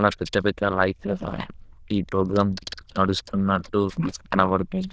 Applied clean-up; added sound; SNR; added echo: neural diffusion model UNIVERSE++.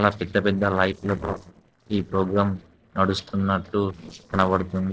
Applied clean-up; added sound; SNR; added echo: neural separator model SepFormer DNS4.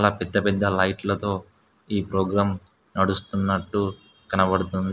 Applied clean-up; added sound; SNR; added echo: none; none; none; none.